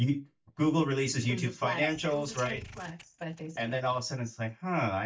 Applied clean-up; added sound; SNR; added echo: neural mask model DeepFilterNet 3.